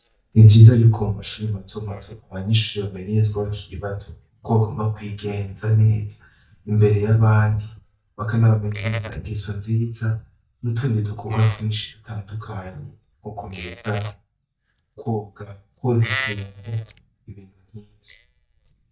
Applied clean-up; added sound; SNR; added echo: neural mask model DeepFilterNet 3.